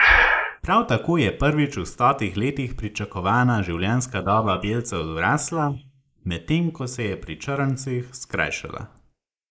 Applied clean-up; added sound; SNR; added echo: neural mask model Resemble Enhance denoiser.